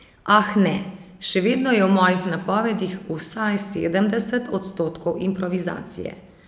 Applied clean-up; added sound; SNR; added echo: none; none; none; none.